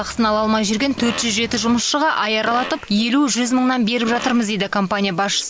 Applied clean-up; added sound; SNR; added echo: none; Fart; 16 dB; none.